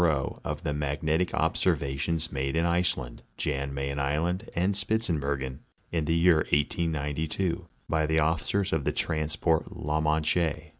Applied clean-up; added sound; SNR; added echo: none; none; none; none.